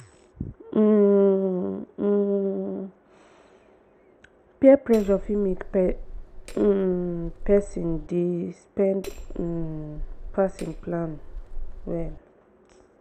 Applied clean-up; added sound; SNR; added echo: none; Hammer; 10 dB; none.